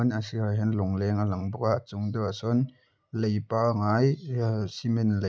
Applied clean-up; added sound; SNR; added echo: none; none; none; none.